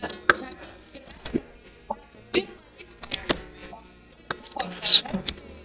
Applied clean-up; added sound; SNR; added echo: neural mask model DeepFilterNet 3.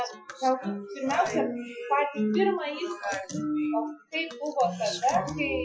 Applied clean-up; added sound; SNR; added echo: classical method Wiener filter.